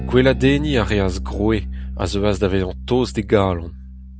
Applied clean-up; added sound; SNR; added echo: none; Bass guitar; 8 dB; none.